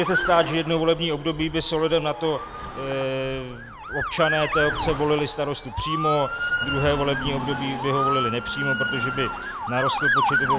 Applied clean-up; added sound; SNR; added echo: none; Motor vehicle (road) / Siren; 3 dB; none.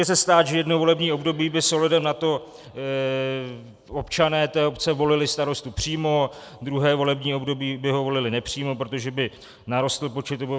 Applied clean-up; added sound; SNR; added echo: none; none; none; none.